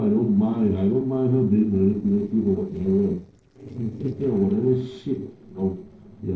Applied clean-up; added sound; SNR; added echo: neural separator model SepFormer DNS4.